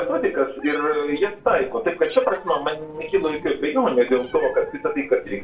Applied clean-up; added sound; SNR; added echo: neural separator model SepFormer DNS4.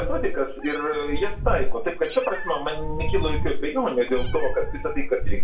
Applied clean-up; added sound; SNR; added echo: none; Meow; -2 dB; reverberation time 0.3 s.